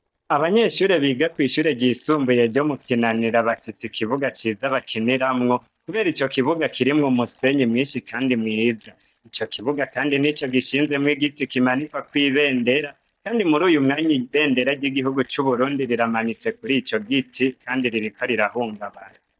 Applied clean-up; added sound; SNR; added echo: neural mask model DeepFilterNet 3.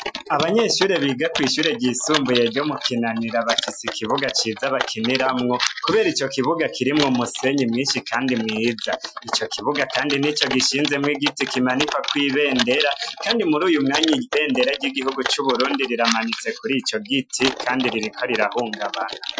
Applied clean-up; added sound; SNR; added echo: classical method Wiener filter.